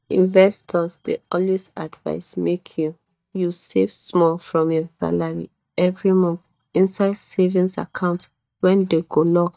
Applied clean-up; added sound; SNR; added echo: neural mask model DeepFilterNet 3.